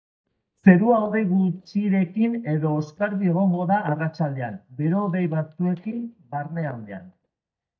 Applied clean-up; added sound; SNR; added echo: neural mask model DeepFilterNet 3.